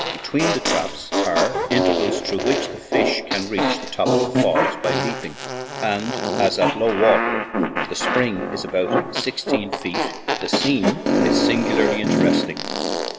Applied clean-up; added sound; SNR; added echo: none; Fart; -2 dB; none.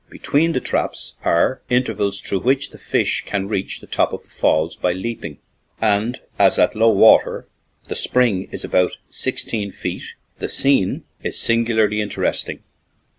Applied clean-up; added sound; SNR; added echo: none; none; none; none.